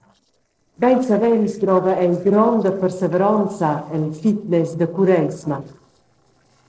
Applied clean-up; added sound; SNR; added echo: neural separator model SepFormer DNS4.